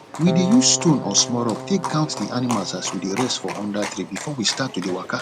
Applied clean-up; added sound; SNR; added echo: none; Livestock, farm animals, working animals + Keyboard (musical); 9 dB; none.